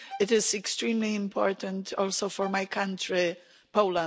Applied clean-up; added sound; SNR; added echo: none; Bowed string instrument; 19 dB; none.